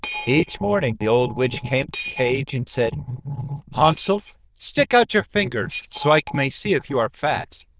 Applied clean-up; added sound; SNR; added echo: neural diffusion model UNIVERSE++.